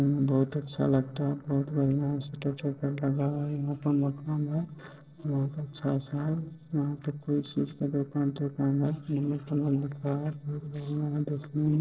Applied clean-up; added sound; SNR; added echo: neural separator model SepFormer DNS4.